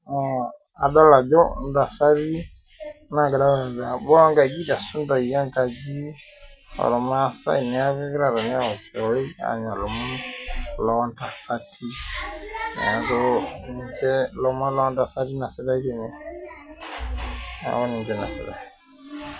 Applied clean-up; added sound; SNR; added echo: none; none; none; none.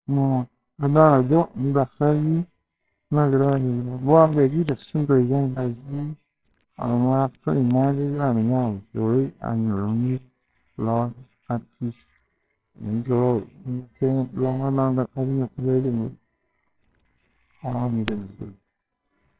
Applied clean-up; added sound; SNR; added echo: neural separator model SepFormer WHAMR!.